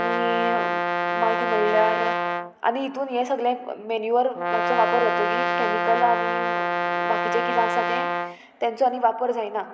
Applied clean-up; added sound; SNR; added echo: none; Brass instrument; 1 dB; none.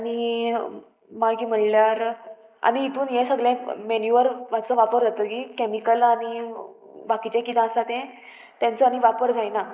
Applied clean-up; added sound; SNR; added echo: neural mask model Resemble Enhance denoiser.